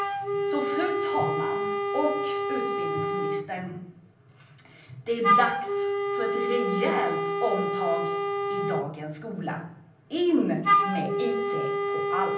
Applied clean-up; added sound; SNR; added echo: none; Wind instrument, woodwind instrument; -3 dB; reverberation time 0.6 s.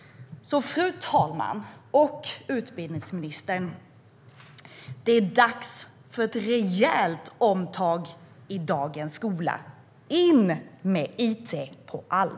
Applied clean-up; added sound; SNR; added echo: none; none; none; none.